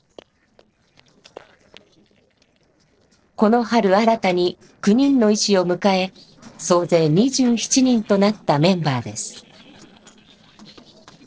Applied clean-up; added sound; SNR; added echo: neural separator model SepFormer DNS4.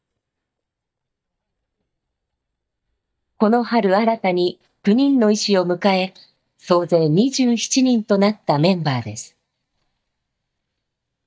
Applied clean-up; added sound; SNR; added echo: neural mask model DeepFilterNet 3.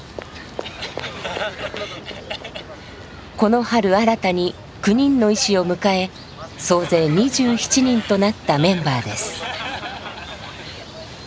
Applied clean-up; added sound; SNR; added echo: none; none; none; none.